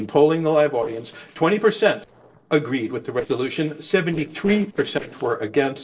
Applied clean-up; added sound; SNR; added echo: neural separator model SepFormer DNS4.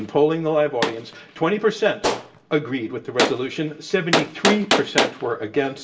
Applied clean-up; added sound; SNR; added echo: none; Gunshot, gunfire; 3 dB; reverberation time 0.2 s.